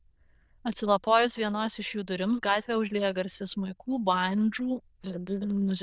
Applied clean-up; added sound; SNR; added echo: neural diffusion model UNIVERSE++.